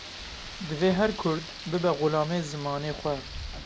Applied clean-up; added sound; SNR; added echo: none; Rain; 11 dB; none.